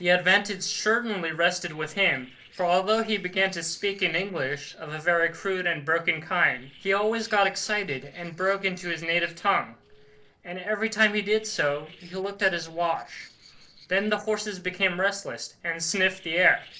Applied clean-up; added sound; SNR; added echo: neural separator model SepFormer DNS4.